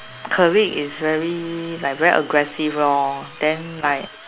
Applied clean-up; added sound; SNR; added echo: none; Drill; 20 dB; none.